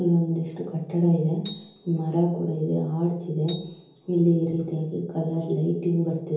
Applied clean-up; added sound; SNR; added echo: none; Piano; 20 dB; reverberation time 0.7 s.